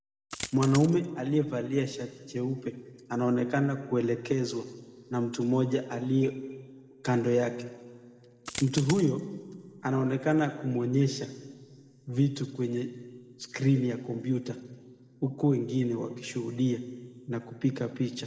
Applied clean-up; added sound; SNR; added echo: none; Coin (dropping); 10 dB; reverberation time 1.7 s.